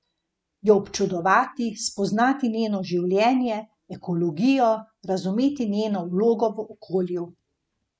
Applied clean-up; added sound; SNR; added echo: none; none; none; none.